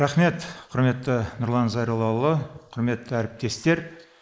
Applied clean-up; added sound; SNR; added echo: neural mask model Resemble Enhance denoiser.